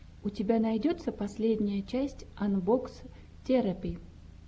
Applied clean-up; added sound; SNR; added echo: none; none; none; none.